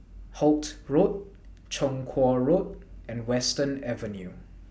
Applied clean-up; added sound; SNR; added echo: none; none; none; none.